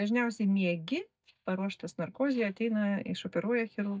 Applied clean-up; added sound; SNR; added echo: neural mask model DeepFilterNet 3.